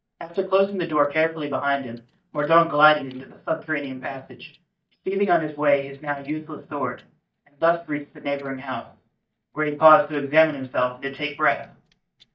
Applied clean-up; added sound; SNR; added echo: neural mask model DeepFilterNet 3.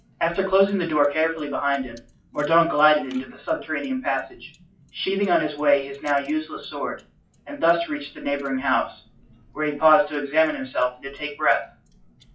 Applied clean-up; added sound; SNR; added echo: classical method WPE with log-MMSE.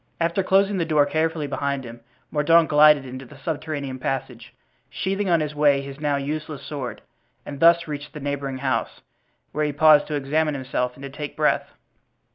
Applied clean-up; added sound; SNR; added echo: none; none; none; none.